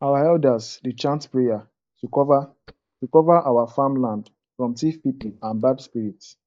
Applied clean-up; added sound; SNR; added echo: neural mask model DeepFilterNet 3.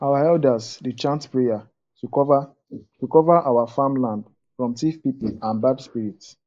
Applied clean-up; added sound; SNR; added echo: neural mask model Resemble Enhance denoiser.